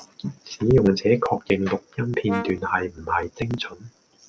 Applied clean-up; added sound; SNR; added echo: none; Brass instrument; 13 dB; none.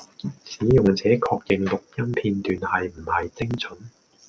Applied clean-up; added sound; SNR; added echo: none; none; none; none.